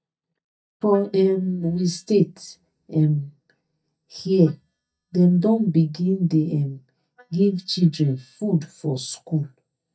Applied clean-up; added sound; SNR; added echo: neural mask model DeepFilterNet 3.